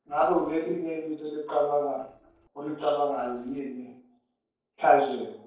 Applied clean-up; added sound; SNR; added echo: neural separator model SepFormer DNS4.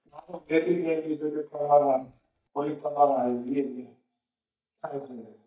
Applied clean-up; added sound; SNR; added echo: neural mask model DeepFilterNet 3.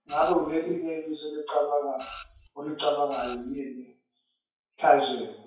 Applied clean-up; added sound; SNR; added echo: classical method WPE with log-MMSE.